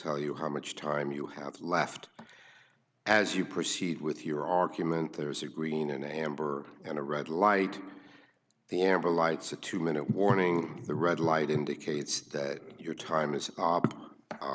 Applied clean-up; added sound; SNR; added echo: none; none; none; none.